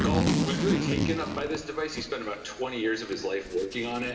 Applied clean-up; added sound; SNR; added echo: none; Zipper (clothing); -1 dB; reverberation time 2.4 s.